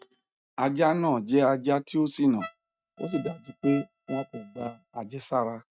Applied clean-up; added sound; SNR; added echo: neural mask model RNNoise.